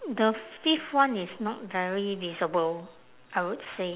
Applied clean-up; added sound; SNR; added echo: none; none; none; none.